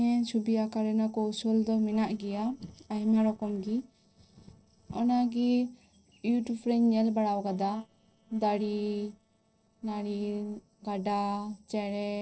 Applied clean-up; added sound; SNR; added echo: neural separator model SepFormer DNS4.